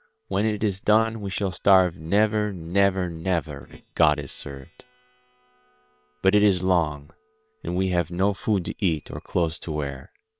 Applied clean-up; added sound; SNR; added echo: neural separator model SepFormer WHAM!.